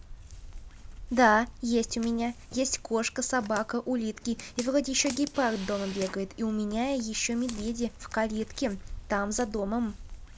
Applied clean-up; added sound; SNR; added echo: none; Drill + Walk, footsteps; 14 dB; none.